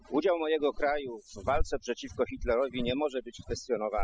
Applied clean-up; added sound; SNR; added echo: classical method spectral subtraction.